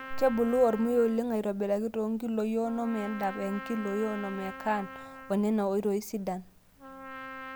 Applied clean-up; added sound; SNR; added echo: none; Trumpet; 15 dB; none.